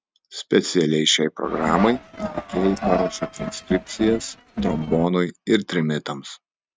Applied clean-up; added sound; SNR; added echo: neural mask model RNNoise.